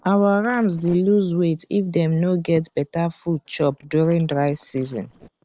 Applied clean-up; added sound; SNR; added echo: neural separator model SepFormer DNS4.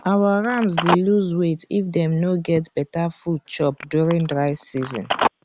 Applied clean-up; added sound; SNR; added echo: none; Telephone; 9 dB; none.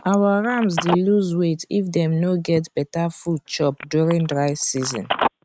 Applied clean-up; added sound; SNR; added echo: neural mask model RNNoise.